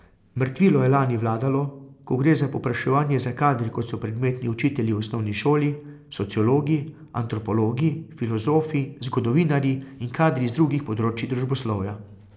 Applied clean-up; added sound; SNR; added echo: none; none; none; none.